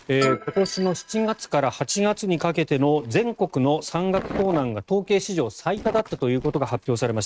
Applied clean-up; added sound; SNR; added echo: neural mask model RNNoise.